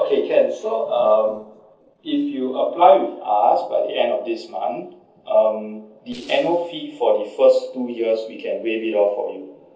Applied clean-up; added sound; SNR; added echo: neural separator model SepFormer DNS4.